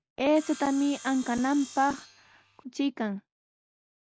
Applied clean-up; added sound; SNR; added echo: none; Sawing; 17 dB; none.